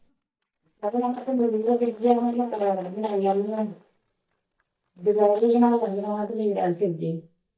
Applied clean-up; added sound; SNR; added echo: neural mask model DeepFilterNet 3.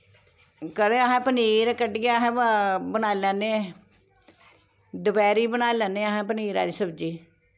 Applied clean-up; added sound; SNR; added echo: none; none; none; none.